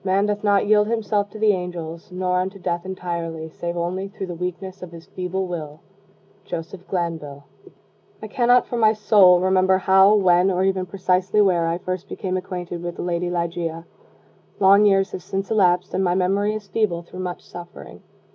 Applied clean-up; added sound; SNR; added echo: none; none; none; none.